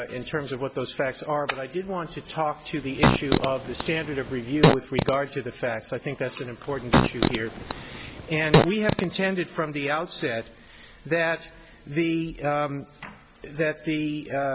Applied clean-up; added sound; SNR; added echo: none; Fart; -4 dB; none.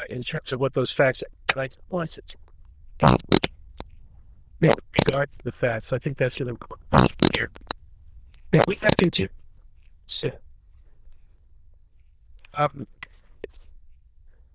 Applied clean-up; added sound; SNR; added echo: neural diffusion model UNIVERSE++.